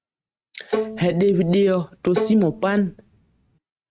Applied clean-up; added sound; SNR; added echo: neural mask model RNNoise.